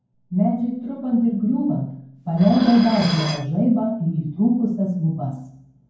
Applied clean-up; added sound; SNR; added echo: none; Dishes, pots, and pans; 14 dB; reverberation time 0.9 s.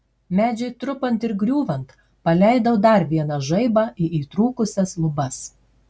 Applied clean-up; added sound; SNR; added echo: none; none; none; none.